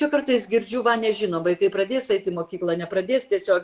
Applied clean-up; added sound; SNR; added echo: none; none; none; none.